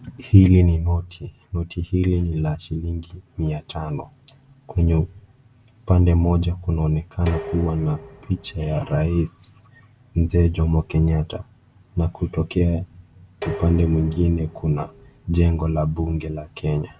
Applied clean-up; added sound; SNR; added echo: none; Dishes, pots, and pans; 16 dB; none.